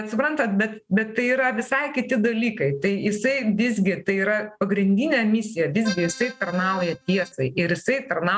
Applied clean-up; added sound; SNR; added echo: neural mask model RNNoise.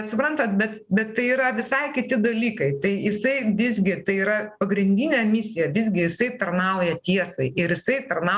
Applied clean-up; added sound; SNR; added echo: none; none; none; none.